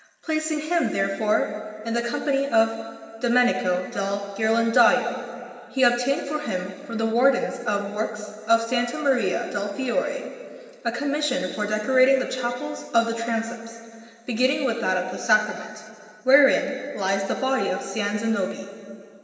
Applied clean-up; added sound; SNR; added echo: none; none; none; reverberation time 2.3 s.